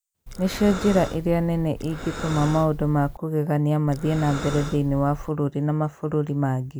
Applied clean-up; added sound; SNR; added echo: none; Breathing; 10 dB; none.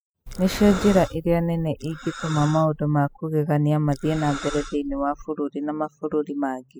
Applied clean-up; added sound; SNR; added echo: classical method spectral subtraction.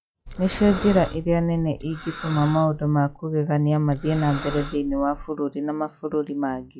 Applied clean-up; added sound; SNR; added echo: classical method log-MMSE.